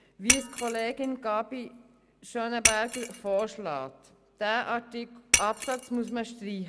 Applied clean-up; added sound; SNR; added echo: none; Shatter; -3 dB; none.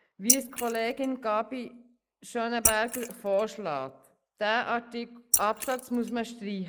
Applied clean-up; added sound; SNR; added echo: neural mask model Resemble Enhance denoiser.